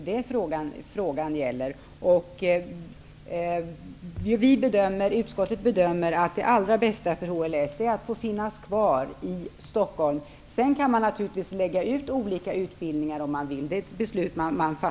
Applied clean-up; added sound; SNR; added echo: none; none; none; none.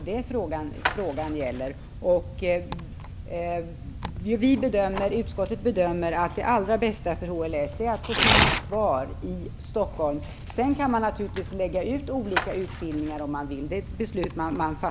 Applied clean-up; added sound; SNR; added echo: none; Tearing; 4 dB; none.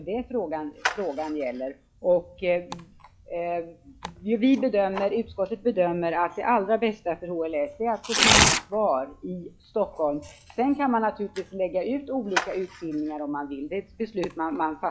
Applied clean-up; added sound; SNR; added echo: classical method log-MMSE.